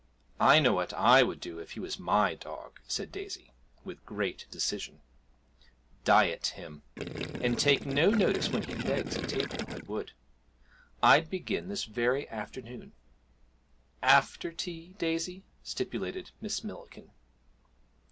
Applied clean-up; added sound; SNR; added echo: none; Gurgling; 5 dB; none.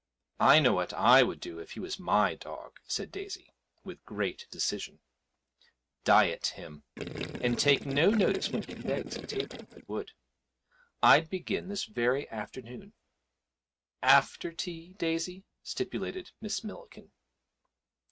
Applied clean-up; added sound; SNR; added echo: neural mask model RNNoise.